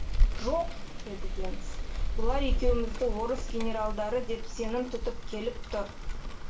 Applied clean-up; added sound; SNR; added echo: none; Rain; -5 dB; reverberation time 0.3 s.